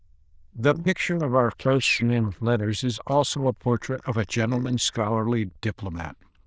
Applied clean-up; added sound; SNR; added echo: neural diffusion model UNIVERSE++.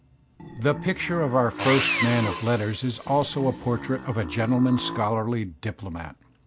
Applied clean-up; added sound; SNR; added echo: none; Sawing + Burping, eructation; 8 dB; none.